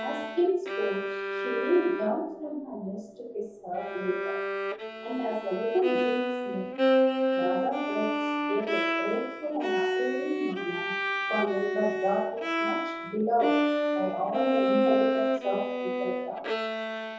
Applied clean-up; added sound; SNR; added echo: none; Bowed string instrument; -2 dB; reverberation time 2.8 s.